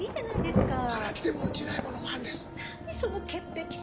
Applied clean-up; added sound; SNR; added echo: none; Thunder / Rain; 0 dB; none.